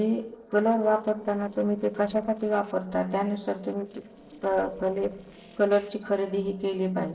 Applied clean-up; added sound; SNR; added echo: neural separator model SepFormer DNS4.